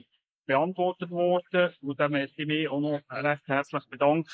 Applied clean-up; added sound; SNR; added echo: neural mask model Resemble Enhance denoiser.